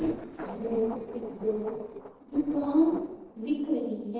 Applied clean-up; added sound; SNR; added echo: neural separator model SepFormer DNS4.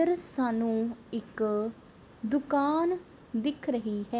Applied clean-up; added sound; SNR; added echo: none; none; none; none.